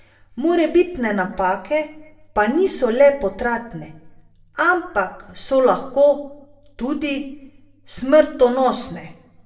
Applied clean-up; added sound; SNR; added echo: none; none; none; reverberation time 0.6 s.